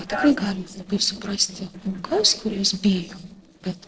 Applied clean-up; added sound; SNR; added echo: neural separator model SepFormer DNS4.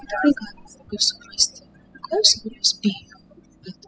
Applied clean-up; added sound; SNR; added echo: classical method spectral subtraction.